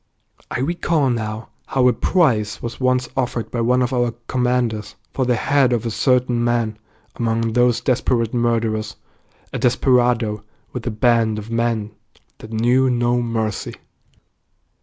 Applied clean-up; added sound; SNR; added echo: none; none; none; none.